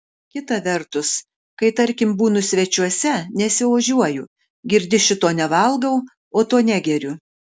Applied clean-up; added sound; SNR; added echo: none; none; none; none.